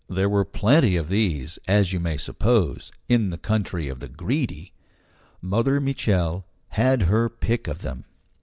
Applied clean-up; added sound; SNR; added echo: none; none; none; none.